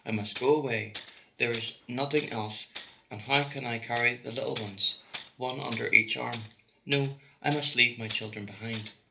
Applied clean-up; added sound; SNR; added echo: none; Tools; 12 dB; reverberation time 0.3 s.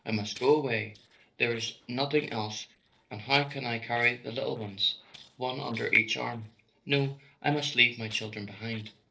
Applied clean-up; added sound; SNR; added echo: neural separator model SepFormer DNS4.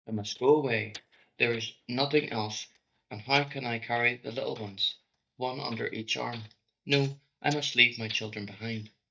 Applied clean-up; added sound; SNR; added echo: neural mask model DeepFilterNet 3.